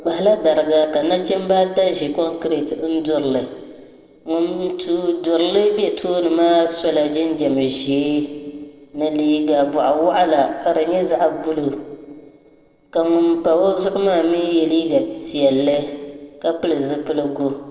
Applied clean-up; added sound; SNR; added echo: neural separator model SepFormer DNS4.